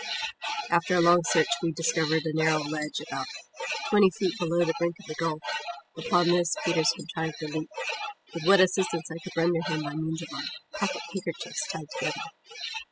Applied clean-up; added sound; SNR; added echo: classical method spectral subtraction.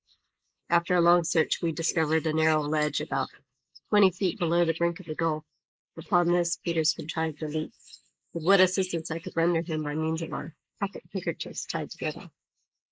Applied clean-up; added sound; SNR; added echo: neural mask model Resemble Enhance denoiser.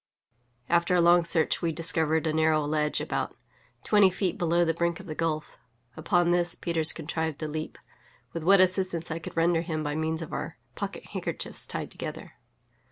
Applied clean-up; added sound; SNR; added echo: none; none; none; none.